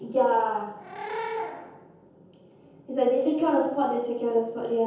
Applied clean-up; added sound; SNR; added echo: none; Animal / Brass instrument; 11 dB; reverberation time 0.9 s.